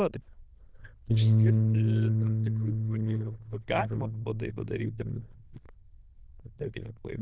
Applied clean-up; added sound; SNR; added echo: neural diffusion model UNIVERSE++.